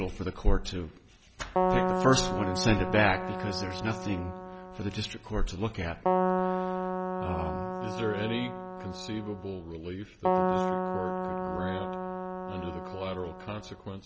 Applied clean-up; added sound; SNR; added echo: none; Keyboard (musical); 0 dB; none.